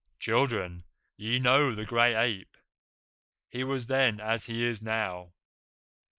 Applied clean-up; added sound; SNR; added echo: neural mask model Resemble Enhance denoiser.